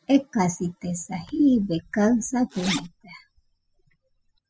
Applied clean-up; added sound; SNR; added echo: classical method spectral subtraction.